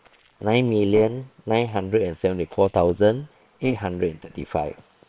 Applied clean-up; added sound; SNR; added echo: neural separator model SepFormer WHAM!.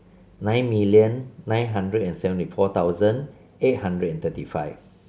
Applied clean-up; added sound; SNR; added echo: none; none; none; none.